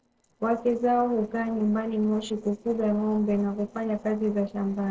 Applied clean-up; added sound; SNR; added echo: neural separator model SepFormer DNS4.